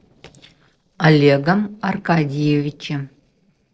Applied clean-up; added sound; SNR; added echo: neural separator model SepFormer DNS4.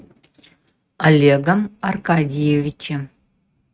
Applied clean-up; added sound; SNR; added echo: neural mask model RNNoise.